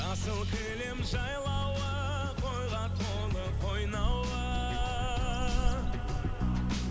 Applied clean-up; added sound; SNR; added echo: none; Bird vocalization, bird call, bird song; 4 dB; none.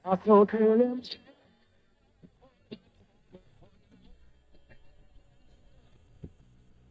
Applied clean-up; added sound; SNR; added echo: neural mask model DeepFilterNet 3.